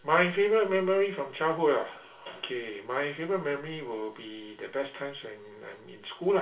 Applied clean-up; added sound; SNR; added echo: none; none; none; reverberation time 0.4 s.